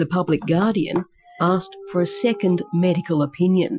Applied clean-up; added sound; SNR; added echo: classical method Wiener filter.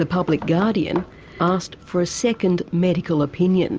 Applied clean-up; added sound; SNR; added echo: none; none; none; none.